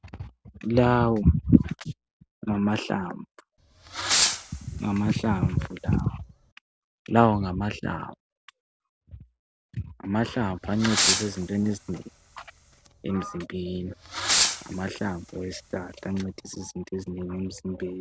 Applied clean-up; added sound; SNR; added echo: none; Fireworks; 3 dB; none.